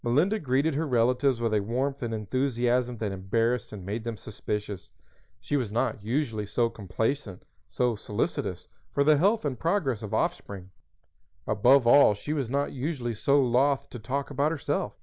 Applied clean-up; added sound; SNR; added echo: none; none; none; none.